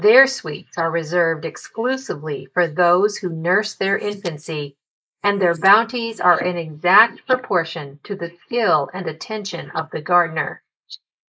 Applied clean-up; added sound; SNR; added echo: neural mask model Resemble Enhance denoiser.